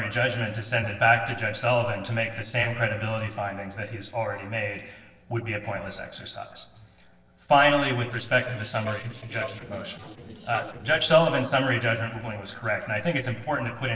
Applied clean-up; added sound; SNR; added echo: neural separator model SepFormer DNS4.